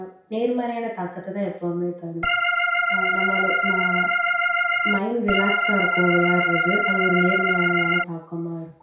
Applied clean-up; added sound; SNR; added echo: none; Organ; -5 dB; reverberation time 0.6 s.